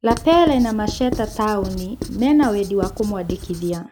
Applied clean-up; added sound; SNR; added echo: none; Writing; 10 dB; none.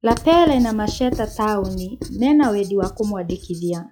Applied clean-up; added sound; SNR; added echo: classical method log-MMSE.